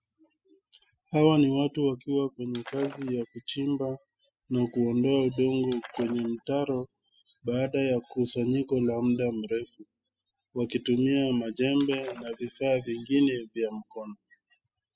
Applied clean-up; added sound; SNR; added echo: classical method spectral subtraction.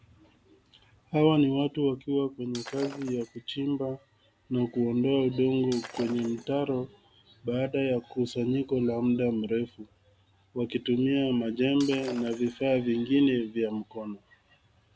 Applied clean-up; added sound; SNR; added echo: none; Shatter; 17 dB; none.